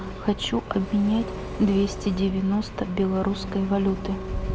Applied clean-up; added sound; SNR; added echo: none; Engine; 9 dB; none.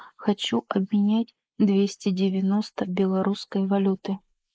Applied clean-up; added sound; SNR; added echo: neural mask model Resemble Enhance denoiser.